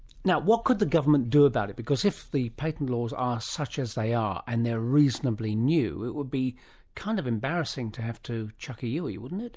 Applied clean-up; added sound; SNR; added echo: none; none; none; none.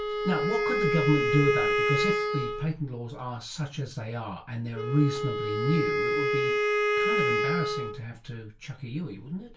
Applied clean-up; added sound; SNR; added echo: none; Wind instrument, woodwind instrument; -2 dB; reverberation time 0.2 s.